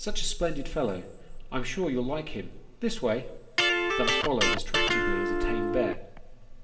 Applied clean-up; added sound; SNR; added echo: none; Electric guitar; -3 dB; reverberation time 2.6 s.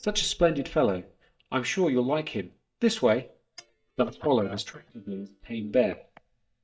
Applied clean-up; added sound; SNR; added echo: neural mask model DeepFilterNet 3.